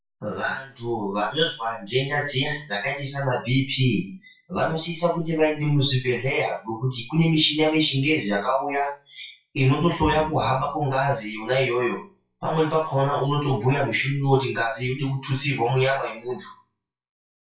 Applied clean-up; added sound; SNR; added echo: classical method WPE with log-MMSE.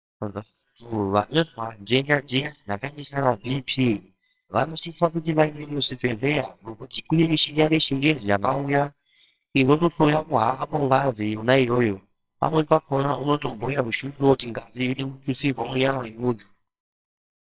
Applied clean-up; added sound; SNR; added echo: neural separator model SepFormer WHAMR!.